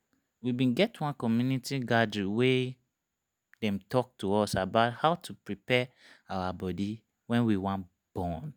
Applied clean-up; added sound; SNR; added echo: none; none; none; none.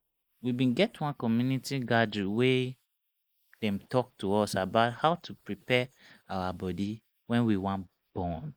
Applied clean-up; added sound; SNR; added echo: neural mask model Resemble Enhance denoiser.